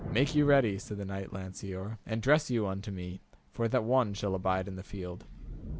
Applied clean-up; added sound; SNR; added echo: none; Thunder / Rain; 14 dB; none.